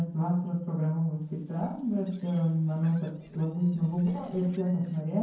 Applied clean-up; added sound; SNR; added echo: neural separator model SepFormer DNS4.